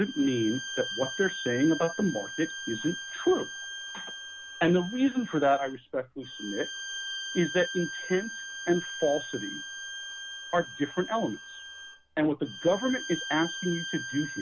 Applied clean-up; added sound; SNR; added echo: none; Bowed string instrument; 9 dB; none.